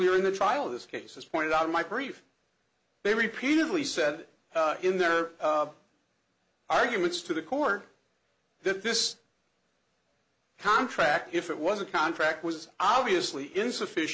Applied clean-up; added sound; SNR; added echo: none; none; none; none.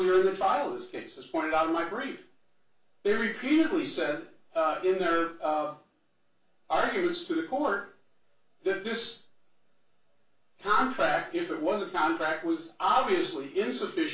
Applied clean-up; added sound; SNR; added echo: none; none; none; reverberation time 0.3 s.